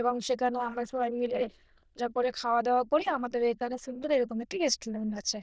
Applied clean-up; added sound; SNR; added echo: neural diffusion model UNIVERSE++.